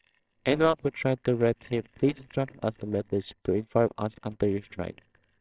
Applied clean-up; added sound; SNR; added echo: neural separator model SepFormer WHAMR!.